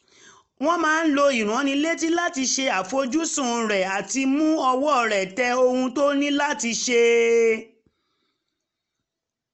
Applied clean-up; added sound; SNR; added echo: none; none; none; none.